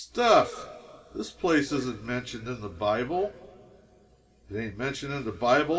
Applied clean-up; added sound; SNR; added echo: none; none; none; reverberation time 2.6 s.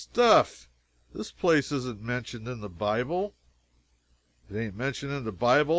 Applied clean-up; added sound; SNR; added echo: none; none; none; none.